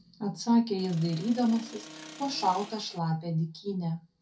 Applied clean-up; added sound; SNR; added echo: none; Accelerating, revving, vroom; 16 dB; reverberation time 0.3 s.